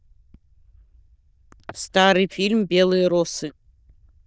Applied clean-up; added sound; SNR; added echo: neural diffusion model UNIVERSE++.